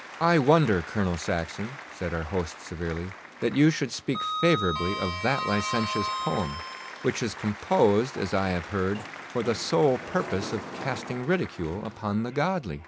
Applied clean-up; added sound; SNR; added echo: none; Sliding door + Applause; 9 dB; none.